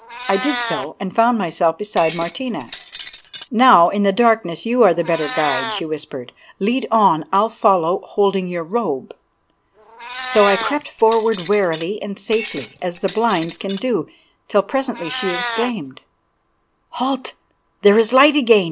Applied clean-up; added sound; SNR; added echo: none; Shatter + Meow; 13 dB; none.